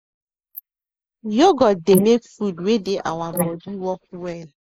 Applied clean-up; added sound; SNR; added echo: neural mask model Resemble Enhance denoiser.